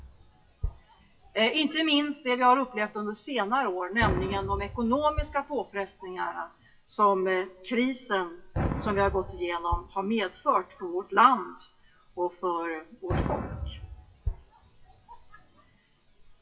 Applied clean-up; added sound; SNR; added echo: classical method WPE with log-MMSE.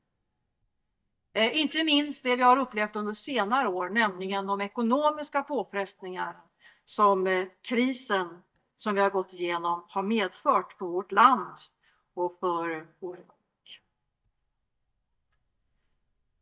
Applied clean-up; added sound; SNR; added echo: neural mask model DeepFilterNet 3.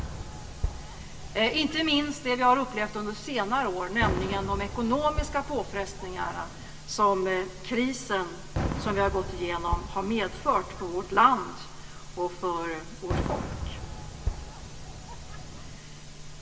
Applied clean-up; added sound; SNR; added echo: none; Fireworks; 8 dB; reverberation time 1.5 s.